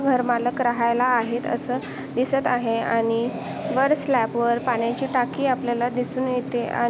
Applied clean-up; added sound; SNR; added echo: none; none; none; none.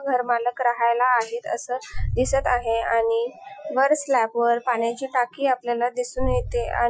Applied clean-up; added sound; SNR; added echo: classical method Wiener filter.